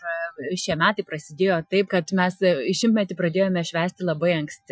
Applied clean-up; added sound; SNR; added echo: classical method Wiener filter.